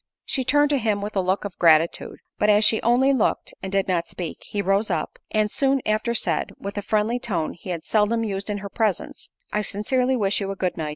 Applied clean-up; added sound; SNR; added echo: none; none; none; none.